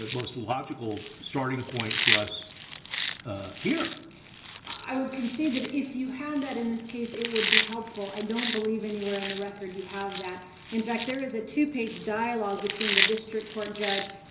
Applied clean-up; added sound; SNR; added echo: none; Chewing, mastication; 2 dB; reverberation time 0.2 s.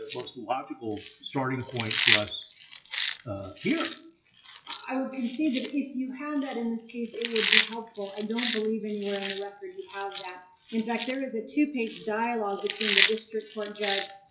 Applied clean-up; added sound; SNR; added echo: classical method WPE with log-MMSE.